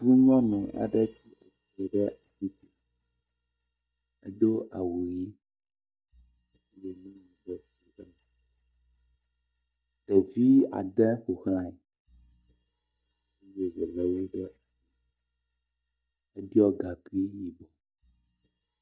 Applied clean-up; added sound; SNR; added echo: neural mask model DeepFilterNet 3.